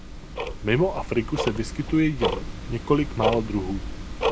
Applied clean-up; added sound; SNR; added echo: none; Tick-tock; 4 dB; none.